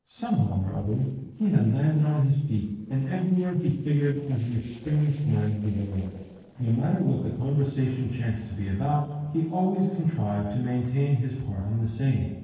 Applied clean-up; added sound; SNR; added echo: neural separator model SepFormer DNS4.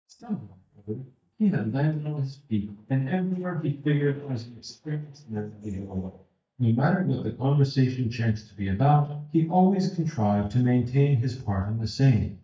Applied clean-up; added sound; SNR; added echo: neural mask model DeepFilterNet 3.